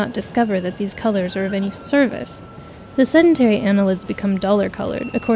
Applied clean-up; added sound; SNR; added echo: none; Train; 19 dB; none.